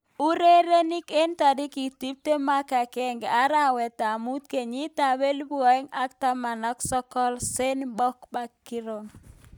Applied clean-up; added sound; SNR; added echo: none; none; none; none.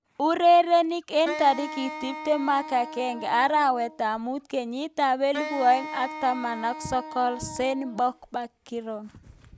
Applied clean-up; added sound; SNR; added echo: none; Wind instrument, woodwind instrument; 12 dB; none.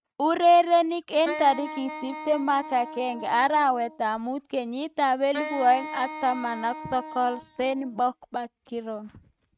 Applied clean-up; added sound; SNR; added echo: neural mask model RNNoise.